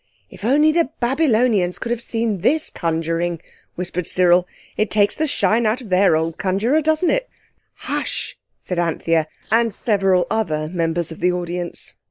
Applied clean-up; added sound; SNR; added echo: neural mask model Resemble Enhance denoiser.